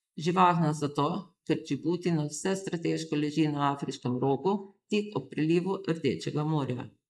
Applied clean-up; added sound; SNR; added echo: neural mask model Resemble Enhance denoiser.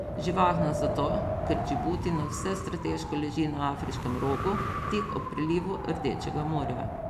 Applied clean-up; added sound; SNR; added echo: none; Wind; 2 dB; none.